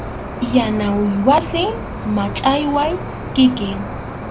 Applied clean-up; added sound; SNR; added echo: none; Cricket; 8 dB; none.